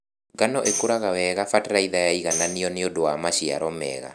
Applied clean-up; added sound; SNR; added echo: none; Tambourine; 8 dB; none.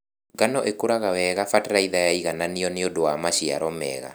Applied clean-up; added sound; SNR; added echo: none; none; none; none.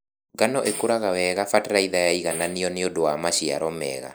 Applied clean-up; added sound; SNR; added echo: neural mask model Resemble Enhance denoiser.